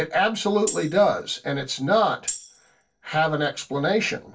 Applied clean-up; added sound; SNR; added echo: neural separator model SepFormer DNS4.